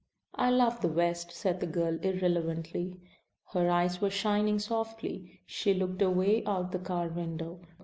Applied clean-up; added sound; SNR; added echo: none; none; none; none.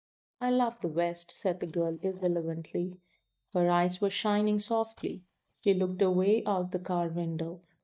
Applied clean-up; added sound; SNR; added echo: neural mask model DeepFilterNet 3.